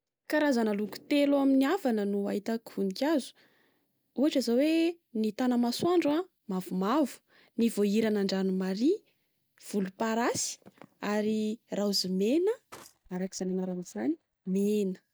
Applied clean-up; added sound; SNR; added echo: neural mask model DeepFilterNet 3.